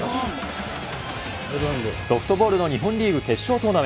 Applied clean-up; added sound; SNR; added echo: none; none; none; none.